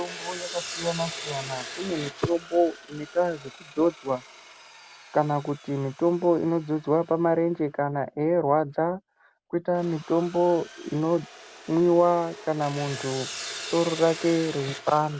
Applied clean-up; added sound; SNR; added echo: none; Sawing; 14 dB; none.